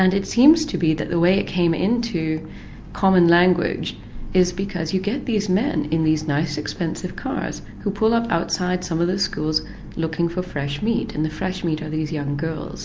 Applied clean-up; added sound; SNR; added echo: none; none; none; none.